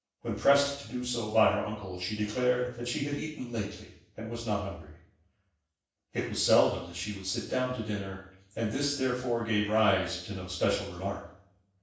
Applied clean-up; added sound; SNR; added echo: none; none; none; reverberation time 0.7 s.